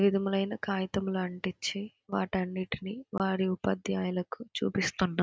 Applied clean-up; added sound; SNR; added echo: none; none; none; none.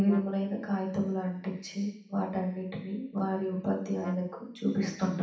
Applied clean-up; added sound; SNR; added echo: none; Brass instrument; 18 dB; reverberation time 0.7 s.